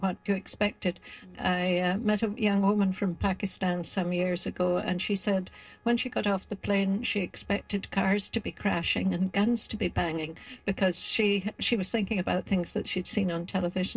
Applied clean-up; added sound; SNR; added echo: neural separator model SepFormer DNS4.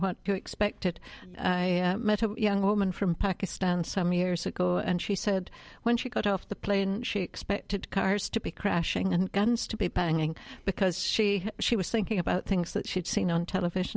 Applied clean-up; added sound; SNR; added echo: none; none; none; none.